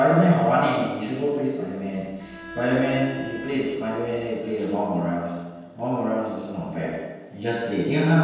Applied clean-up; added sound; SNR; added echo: none; Bowed string instrument; 14 dB; reverberation time 1.2 s.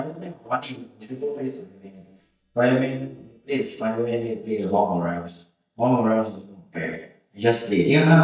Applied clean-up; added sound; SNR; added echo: neural mask model DeepFilterNet 3.